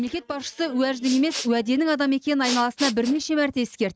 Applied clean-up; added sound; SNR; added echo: neural mask model RNNoise.